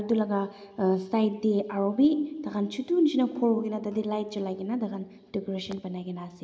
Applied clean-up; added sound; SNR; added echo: none; none; none; none.